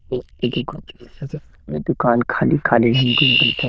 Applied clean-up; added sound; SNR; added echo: neural diffusion model UNIVERSE++.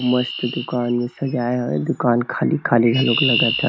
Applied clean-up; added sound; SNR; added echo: none; Chirp, tweet; 8 dB; none.